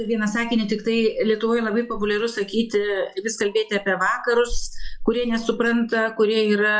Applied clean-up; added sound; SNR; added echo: classical method log-MMSE.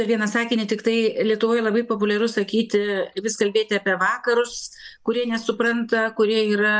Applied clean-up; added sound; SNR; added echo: neural mask model DeepFilterNet 3.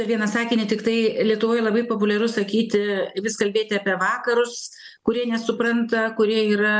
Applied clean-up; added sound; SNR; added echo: none; none; none; none.